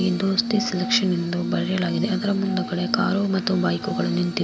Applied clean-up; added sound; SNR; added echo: none; Glass; 6 dB; none.